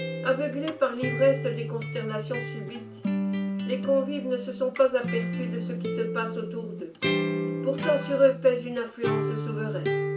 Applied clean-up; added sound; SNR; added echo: none; Acoustic guitar; 2 dB; reverberation time 0.3 s.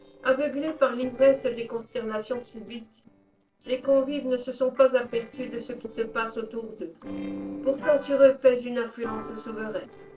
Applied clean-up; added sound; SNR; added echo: neural separator model SepFormer DNS4.